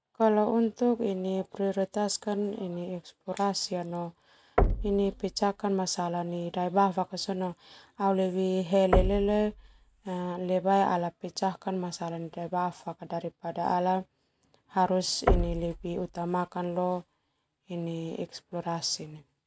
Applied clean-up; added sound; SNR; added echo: none; Knock; 3 dB; none.